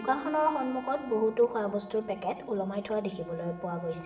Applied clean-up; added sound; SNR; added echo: none; Trumpet; 19 dB; reverberation time 0.9 s.